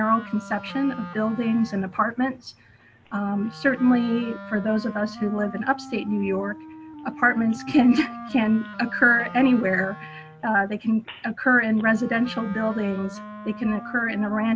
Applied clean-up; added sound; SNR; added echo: none; Wind instrument, woodwind instrument; 16 dB; none.